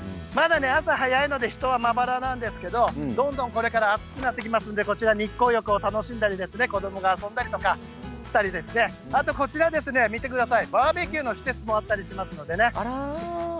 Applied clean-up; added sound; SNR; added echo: none; none; none; none.